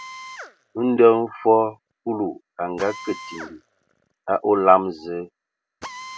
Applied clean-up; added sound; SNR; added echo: none; Drill; 19 dB; none.